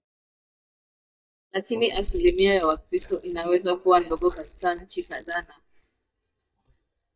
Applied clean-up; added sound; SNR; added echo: neural mask model DeepFilterNet 3.